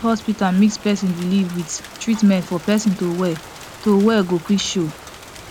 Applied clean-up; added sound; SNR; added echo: none; Rain; 18 dB; none.